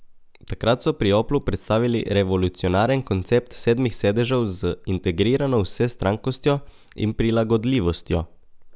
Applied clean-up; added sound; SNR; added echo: none; none; none; none.